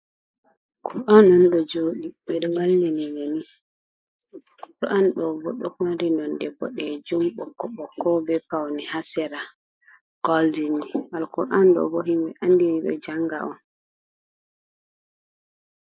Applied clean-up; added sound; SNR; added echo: neural mask model Resemble Enhance denoiser.